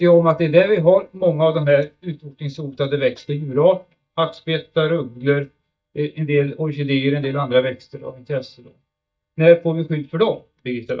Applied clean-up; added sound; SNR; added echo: neural mask model DeepFilterNet 3.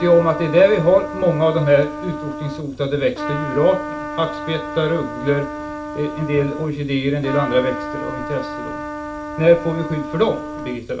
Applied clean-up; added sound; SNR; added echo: none; Trumpet; 9 dB; reverberation time 0.3 s.